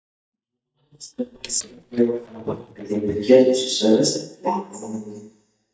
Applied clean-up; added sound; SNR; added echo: neural mask model DeepFilterNet 3.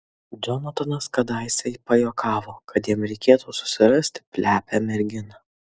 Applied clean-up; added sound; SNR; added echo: none; none; none; none.